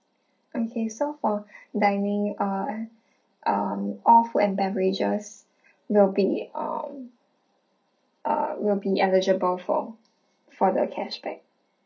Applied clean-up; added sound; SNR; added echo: none; none; none; reverberation time 0.3 s.